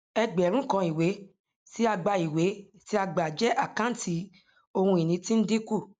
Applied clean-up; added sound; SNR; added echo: none; none; none; none.